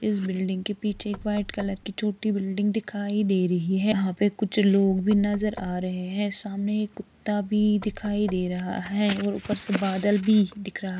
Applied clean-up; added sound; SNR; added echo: none; Knock / Wood; 19 dB; none.